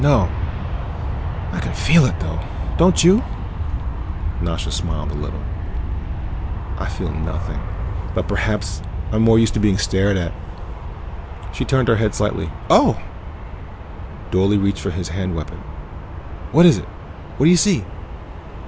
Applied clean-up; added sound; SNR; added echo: none; Aircraft; 5 dB; none.